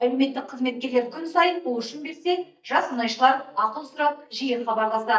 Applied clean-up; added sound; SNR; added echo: neural mask model DeepFilterNet 3.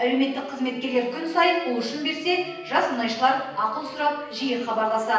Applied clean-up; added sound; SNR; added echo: none; Wind instrument, woodwind instrument; 20 dB; reverberation time 0.9 s.